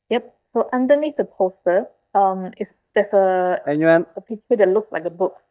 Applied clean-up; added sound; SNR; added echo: neural mask model DeepFilterNet 3.